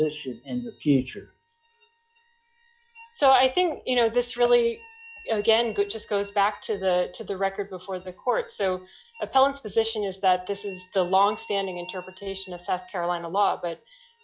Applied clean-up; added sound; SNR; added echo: classical method log-MMSE.